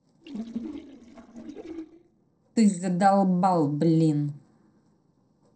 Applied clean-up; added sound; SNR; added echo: neural separator model SepFormer DNS4.